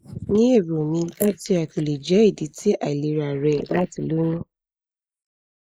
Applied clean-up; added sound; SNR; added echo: neural mask model Resemble Enhance denoiser.